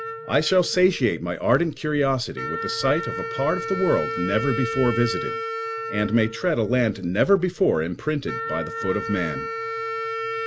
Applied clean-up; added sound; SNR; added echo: none; Wind instrument, woodwind instrument; 7 dB; none.